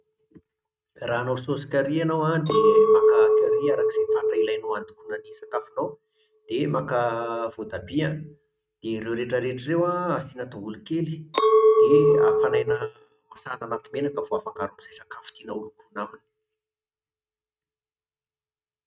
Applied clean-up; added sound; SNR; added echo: neural mask model RNNoise.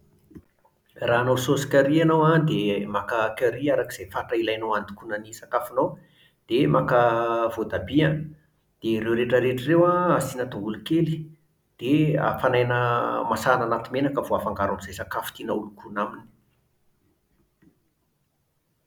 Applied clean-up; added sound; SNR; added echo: none; none; none; none.